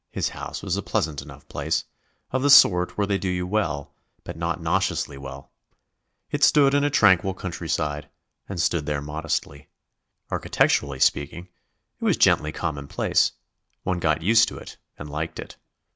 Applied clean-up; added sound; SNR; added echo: none; none; none; none.